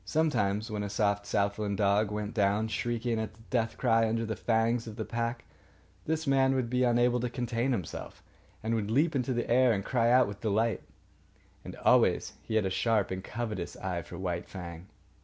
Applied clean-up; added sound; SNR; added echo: none; none; none; none.